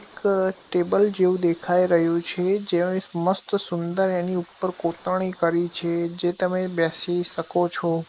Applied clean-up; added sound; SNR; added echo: neural mask model Resemble Enhance denoiser.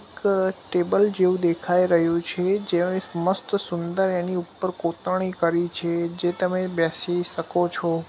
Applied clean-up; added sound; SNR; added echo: none; none; none; none.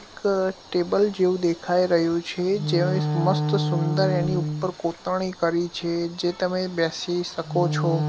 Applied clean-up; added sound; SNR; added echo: none; Wind instrument, woodwind instrument; 5 dB; none.